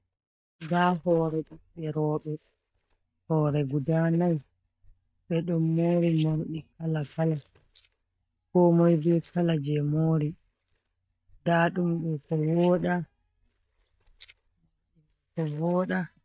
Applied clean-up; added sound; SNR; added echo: neural mask model DeepFilterNet 3.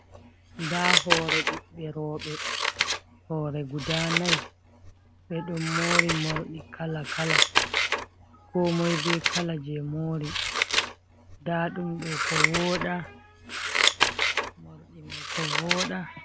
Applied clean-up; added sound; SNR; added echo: none; Scissors; -3 dB; none.